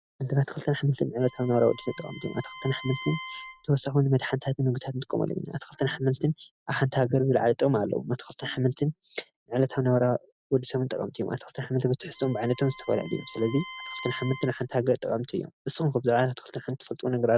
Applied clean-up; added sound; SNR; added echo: none; Bowed string instrument; 17 dB; none.